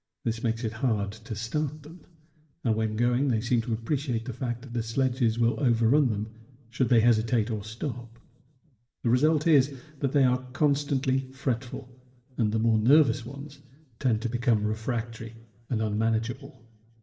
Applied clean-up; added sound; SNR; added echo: none; none; none; reverberation time 1.6 s.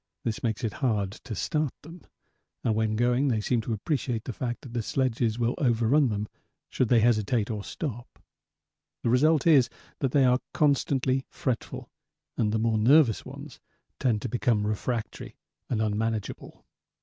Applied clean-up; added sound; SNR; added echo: none; none; none; none.